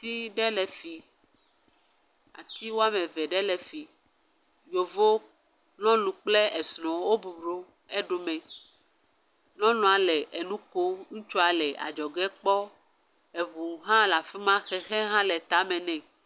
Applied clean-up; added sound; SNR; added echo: none; none; none; none.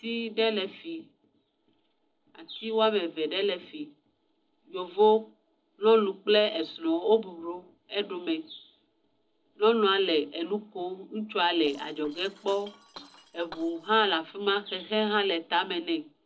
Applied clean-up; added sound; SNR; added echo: neural separator model SepFormer DNS4.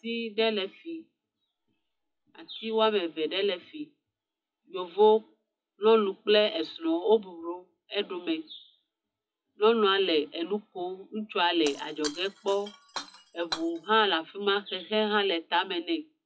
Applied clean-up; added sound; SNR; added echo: classical method WPE with log-MMSE.